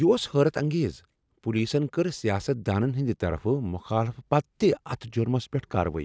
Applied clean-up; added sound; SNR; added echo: none; none; none; none.